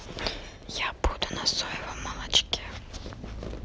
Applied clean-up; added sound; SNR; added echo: none; Fireworks; 13 dB; none.